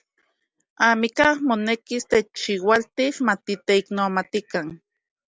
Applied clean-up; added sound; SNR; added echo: none; none; none; none.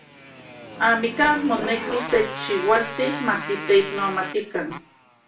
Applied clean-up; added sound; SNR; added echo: none; Motorcycle; 10 dB; reverberation time 0.3 s.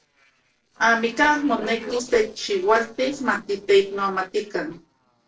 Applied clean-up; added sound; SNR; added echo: neural separator model SepFormer DNS4.